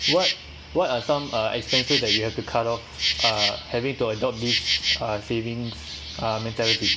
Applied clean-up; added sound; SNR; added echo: none; Insect; 1 dB; none.